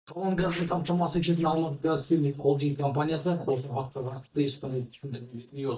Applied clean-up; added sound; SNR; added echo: neural mask model DeepFilterNet 3.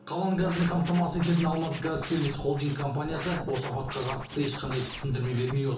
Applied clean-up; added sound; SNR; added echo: none; Scratching (performance technique); 11 dB; reverberation time 0.8 s.